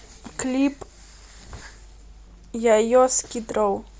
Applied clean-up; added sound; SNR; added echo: none; none; none; none.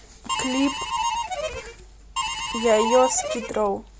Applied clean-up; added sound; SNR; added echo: none; Harmonica; 3 dB; none.